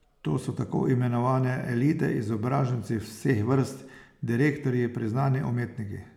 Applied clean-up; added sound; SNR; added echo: none; none; none; none.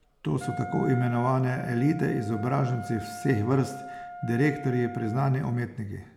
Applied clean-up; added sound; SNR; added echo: none; Wind instrument, woodwind instrument; 13 dB; none.